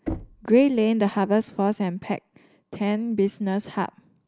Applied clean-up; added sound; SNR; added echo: none; Knock; 15 dB; none.